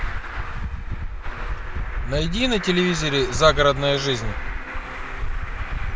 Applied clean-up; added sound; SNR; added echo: none; Traffic noise, roadway noise; 2 dB; none.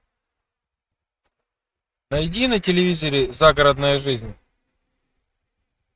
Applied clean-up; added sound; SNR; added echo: neural mask model RNNoise.